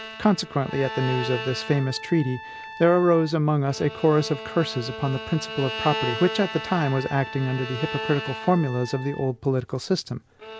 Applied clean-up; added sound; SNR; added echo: none; Bowed string instrument + Trumpet; 11 dB; none.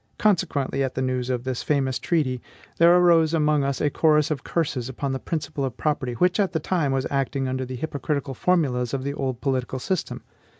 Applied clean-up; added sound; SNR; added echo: none; none; none; none.